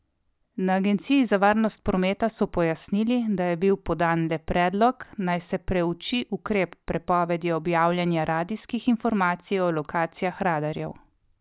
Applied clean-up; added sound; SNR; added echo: none; none; none; none.